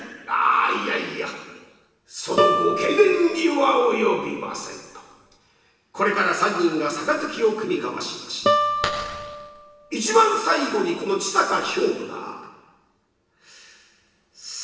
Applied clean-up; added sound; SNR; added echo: none; Guitar; 4 dB; reverberation time 1.2 s.